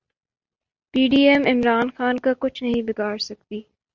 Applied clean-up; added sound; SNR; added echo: none; none; none; none.